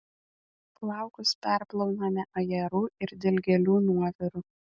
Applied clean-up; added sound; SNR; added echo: none; none; none; none.